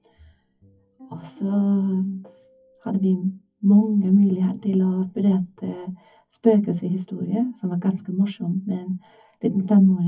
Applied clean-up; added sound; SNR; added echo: classical method WPE with log-MMSE.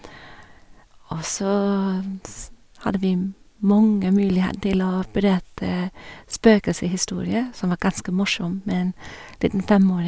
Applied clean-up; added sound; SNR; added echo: none; none; none; none.